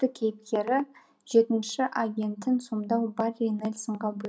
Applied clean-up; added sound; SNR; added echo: none; none; none; none.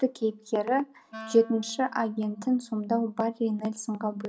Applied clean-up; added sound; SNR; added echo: none; Wind instrument, woodwind instrument; 19 dB; none.